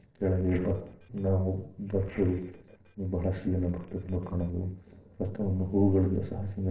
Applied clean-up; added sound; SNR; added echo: neural separator model SepFormer DNS4.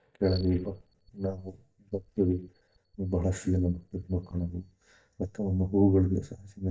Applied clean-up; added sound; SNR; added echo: neural mask model DeepFilterNet 3.